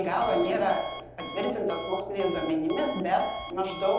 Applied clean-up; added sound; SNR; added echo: none; Alarm; 11 dB; reverberation time 0.8 s.